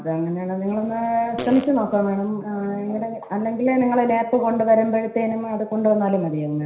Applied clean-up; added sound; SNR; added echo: none; Fart; 16 dB; reverberation time 0.5 s.